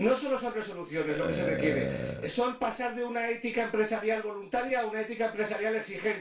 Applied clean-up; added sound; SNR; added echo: none; Burping, eructation; 6 dB; reverberation time 0.3 s.